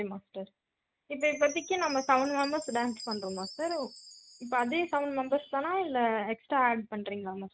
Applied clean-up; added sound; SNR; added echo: none; Chime; 18 dB; none.